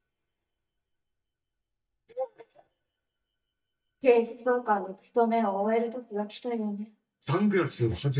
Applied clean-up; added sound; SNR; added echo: neural mask model DeepFilterNet 3.